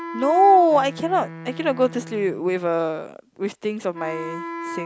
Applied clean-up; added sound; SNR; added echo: none; Wind instrument, woodwind instrument; 13 dB; none.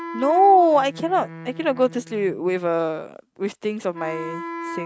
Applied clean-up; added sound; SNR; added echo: neural mask model RNNoise.